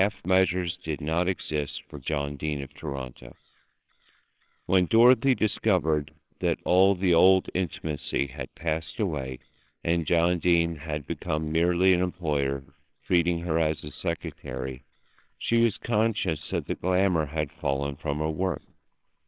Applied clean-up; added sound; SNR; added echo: neural separator model SepFormer WHAMR!.